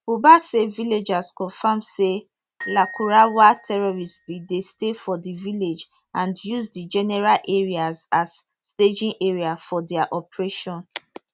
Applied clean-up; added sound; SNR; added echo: none; Glockenspiel; 18 dB; none.